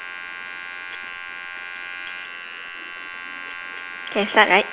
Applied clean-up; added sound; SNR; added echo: none; Domestic sounds, home sounds; 8 dB; none.